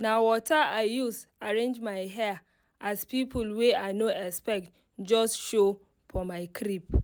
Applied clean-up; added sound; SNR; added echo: none; none; none; none.